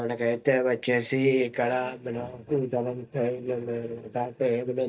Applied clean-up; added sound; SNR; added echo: neural mask model DeepFilterNet 3.